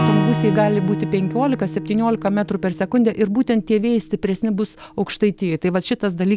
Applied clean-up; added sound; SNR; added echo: none; Acoustic guitar / Strum; 7 dB; none.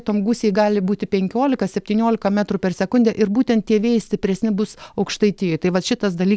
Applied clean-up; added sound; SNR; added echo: none; none; none; none.